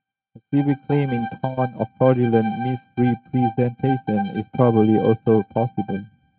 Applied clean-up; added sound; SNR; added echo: neural mask model RNNoise.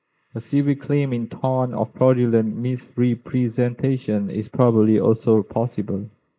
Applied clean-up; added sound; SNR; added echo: neural mask model Resemble Enhance denoiser.